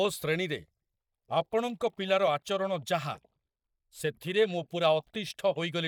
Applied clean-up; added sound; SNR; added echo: neural mask model DeepFilterNet 3.